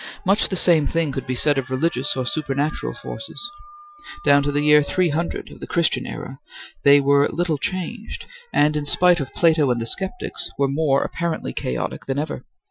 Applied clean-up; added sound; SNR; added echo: classical method Wiener filter.